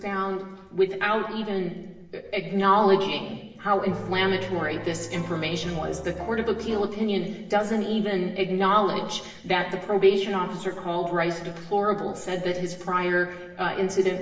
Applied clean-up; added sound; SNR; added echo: none; Piano; 13 dB; reverberation time 1.1 s.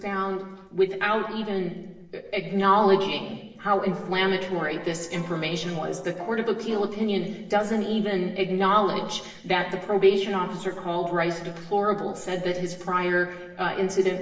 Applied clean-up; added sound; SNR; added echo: neural separator model SepFormer DNS4.